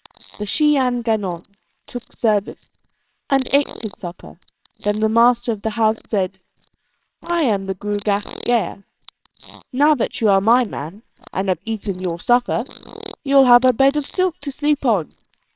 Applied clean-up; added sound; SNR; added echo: neural separator model SepFormer WHAMR!.